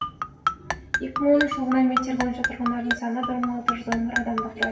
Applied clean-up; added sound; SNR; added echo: none; Marimba, xylophone; 3 dB; reverberation time 0.8 s.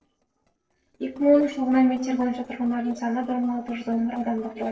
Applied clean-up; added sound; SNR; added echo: neural separator model SepFormer DNS4.